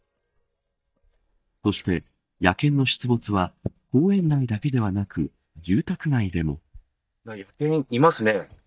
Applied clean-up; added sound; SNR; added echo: neural mask model DeepFilterNet 3.